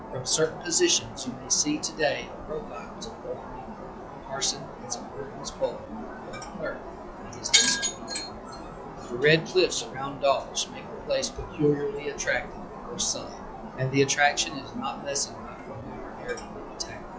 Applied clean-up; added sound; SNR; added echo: classical method log-MMSE.